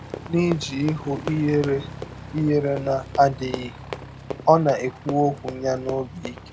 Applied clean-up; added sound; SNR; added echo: none; Run + Aircraft; 12 dB; none.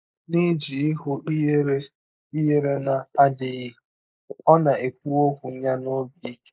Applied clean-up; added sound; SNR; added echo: neural mask model Resemble Enhance denoiser.